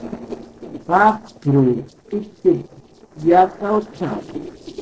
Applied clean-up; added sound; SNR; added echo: neural separator model SepFormer DNS4.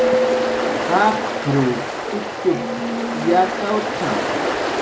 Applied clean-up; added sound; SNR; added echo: none; Ocean; -1 dB; none.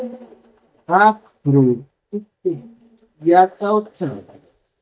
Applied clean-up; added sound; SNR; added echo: neural mask model DeepFilterNet 3.